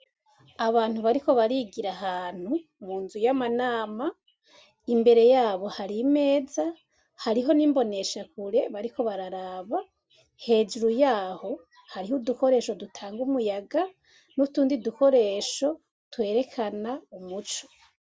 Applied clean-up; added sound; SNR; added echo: none; none; none; none.